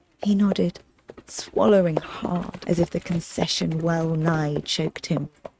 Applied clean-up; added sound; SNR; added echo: neural mask model RNNoise.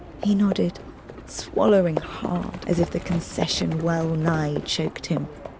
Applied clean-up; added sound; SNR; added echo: none; Livestock, farm animals, working animals; 10 dB; none.